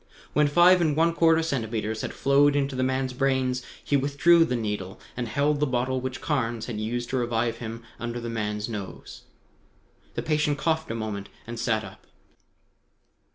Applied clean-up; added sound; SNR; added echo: none; none; none; none.